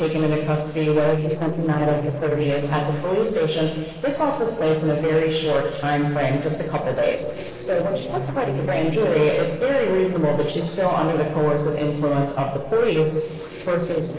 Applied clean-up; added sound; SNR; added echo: neural separator model SepFormer DNS4.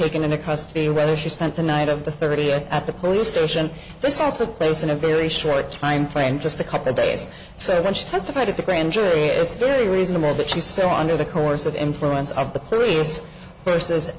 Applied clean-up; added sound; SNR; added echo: none; none; none; none.